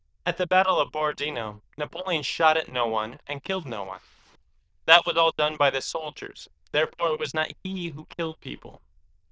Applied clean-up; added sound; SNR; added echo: neural diffusion model UNIVERSE++.